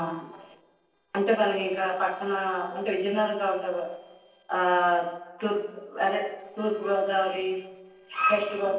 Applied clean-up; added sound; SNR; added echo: neural separator model SepFormer DNS4.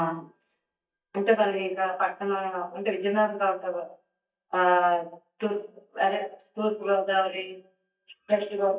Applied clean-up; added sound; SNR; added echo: neural mask model DeepFilterNet 3.